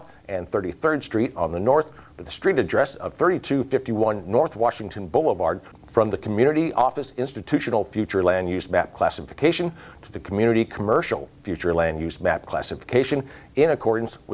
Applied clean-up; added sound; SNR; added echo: none; none; none; none.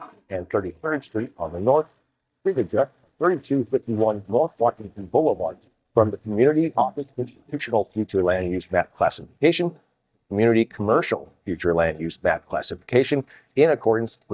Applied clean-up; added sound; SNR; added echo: neural mask model DeepFilterNet 3.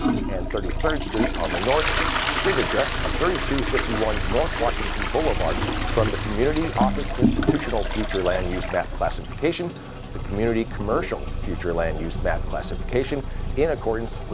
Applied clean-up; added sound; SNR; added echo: none; Toilet flush + Purr; -1 dB; none.